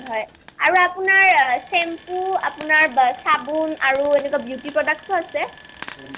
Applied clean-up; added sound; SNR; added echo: none; Frying (food); 17 dB; none.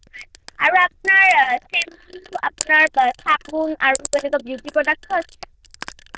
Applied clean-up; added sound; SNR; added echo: neural diffusion model UNIVERSE++.